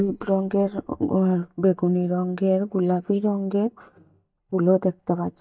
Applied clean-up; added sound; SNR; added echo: neural mask model DeepFilterNet 3.